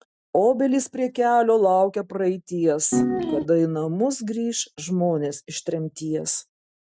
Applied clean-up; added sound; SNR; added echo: neural mask model RNNoise.